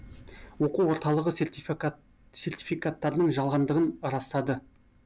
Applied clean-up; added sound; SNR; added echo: none; none; none; none.